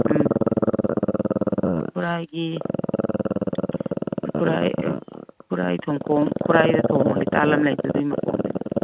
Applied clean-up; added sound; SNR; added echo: neural mask model RNNoise.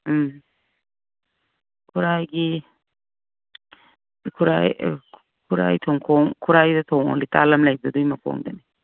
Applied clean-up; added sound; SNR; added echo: none; none; none; none.